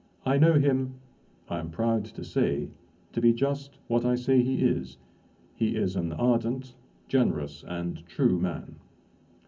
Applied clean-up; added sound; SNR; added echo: none; none; none; reverberation time 0.3 s.